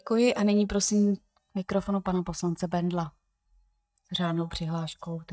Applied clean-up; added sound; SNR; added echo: neural mask model DeepFilterNet 3.